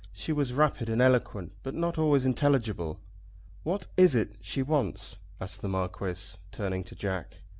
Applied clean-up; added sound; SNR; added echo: none; none; none; none.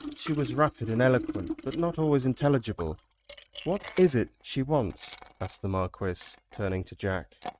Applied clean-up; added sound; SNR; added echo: neural mask model RNNoise.